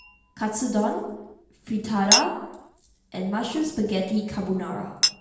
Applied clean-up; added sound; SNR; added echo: none; Chink, clink; 3 dB; reverberation time 0.8 s.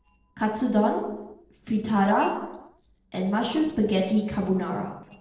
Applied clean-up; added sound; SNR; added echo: neural separator model SepFormer DNS4.